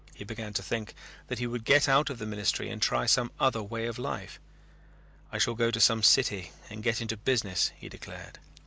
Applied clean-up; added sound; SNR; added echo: none; none; none; none.